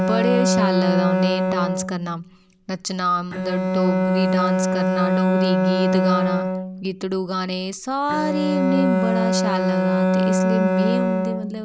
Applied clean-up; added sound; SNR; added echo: none; Bowed string instrument; -4 dB; none.